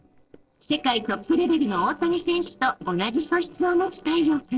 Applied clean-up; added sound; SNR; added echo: neural separator model SepFormer DNS4.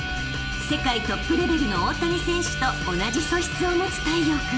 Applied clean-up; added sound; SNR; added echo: none; Organ; 10 dB; reverberation time 0.6 s.